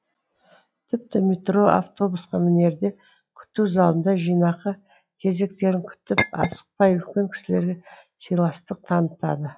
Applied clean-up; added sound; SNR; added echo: classical method log-MMSE.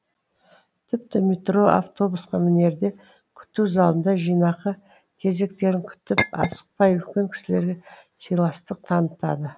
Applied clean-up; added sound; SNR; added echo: none; Chink, clink; 5 dB; none.